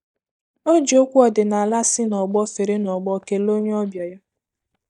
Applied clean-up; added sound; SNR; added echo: neural mask model DeepFilterNet 3.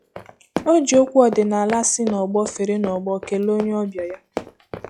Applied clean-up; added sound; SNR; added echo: classical method log-MMSE.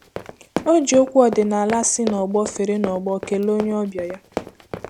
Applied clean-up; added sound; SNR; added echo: none; Run; 12 dB; none.